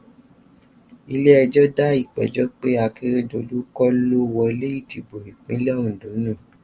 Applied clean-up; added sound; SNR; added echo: none; none; none; none.